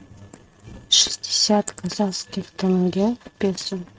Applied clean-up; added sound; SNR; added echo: neural mask model RNNoise.